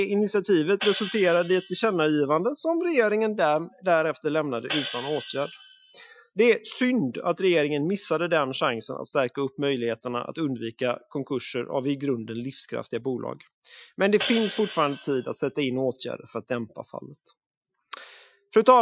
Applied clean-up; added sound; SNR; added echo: classical method Wiener filter.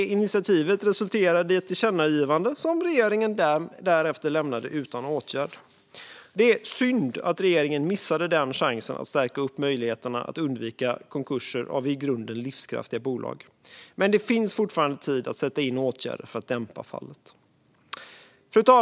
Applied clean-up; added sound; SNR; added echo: none; none; none; none.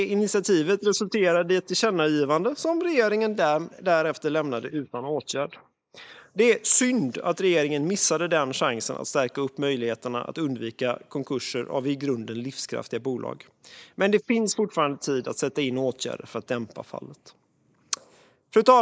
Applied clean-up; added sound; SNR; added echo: neural mask model Resemble Enhance denoiser.